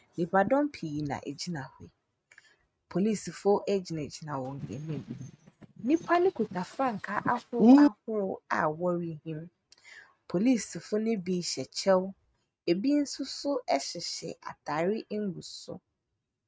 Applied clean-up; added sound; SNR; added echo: neural mask model RNNoise.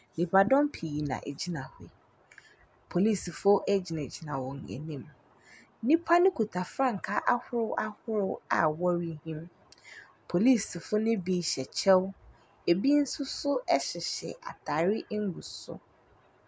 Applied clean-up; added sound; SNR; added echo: none; none; none; none.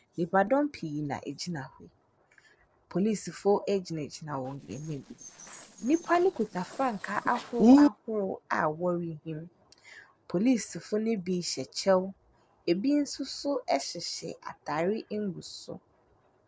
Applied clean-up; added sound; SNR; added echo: neural separator model SepFormer DNS4.